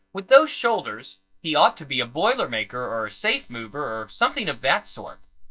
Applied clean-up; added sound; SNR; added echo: neural mask model DeepFilterNet 3.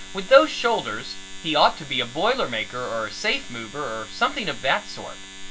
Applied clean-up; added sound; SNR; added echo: none; Domestic sounds, home sounds; 17 dB; reverberation time 0.2 s.